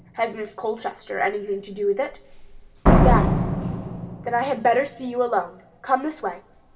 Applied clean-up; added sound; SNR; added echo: none; Slam; -1 dB; reverberation time 1.0 s.